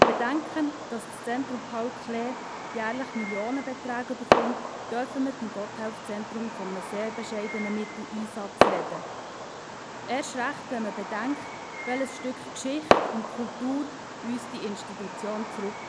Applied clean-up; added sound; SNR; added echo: none; Fireworks; -2 dB; none.